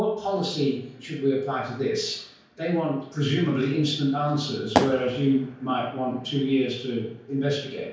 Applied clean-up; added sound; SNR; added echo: none; Fireworks; 2 dB; reverberation time 0.5 s.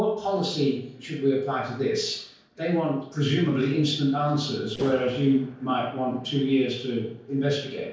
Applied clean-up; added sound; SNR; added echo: neural separator model SepFormer DNS4.